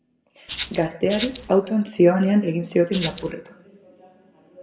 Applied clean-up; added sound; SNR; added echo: none; Rattle (instrument); 11 dB; reverberation time 0.7 s.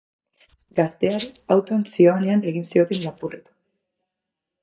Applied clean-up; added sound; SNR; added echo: neural mask model DeepFilterNet 3.